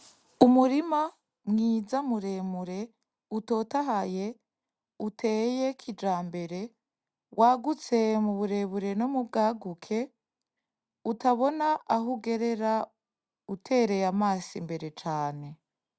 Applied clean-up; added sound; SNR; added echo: none; none; none; none.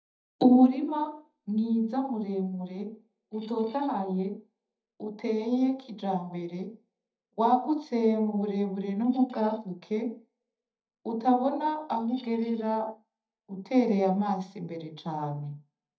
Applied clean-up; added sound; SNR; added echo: neural mask model DeepFilterNet 3.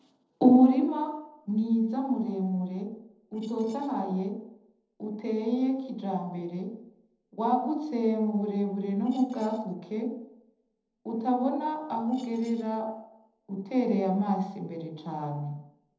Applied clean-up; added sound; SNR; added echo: neural separator model SepFormer DNS4.